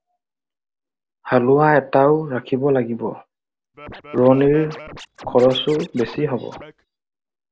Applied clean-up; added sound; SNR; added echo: none; Scratching (performance technique); 17 dB; none.